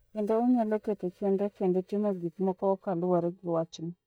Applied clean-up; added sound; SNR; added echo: neural mask model DeepFilterNet 3.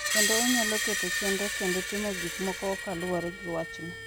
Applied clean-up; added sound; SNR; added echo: none; Screech; -1 dB; none.